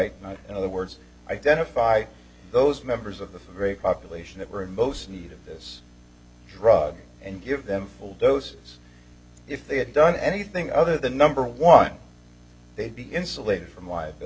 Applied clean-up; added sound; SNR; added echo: none; none; none; none.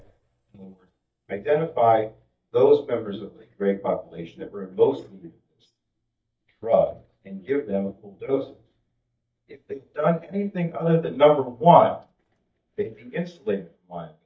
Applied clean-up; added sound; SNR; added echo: neural mask model DeepFilterNet 3.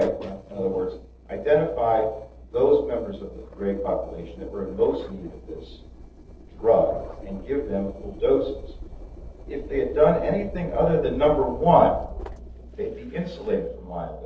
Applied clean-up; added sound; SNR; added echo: neural separator model SepFormer DNS4.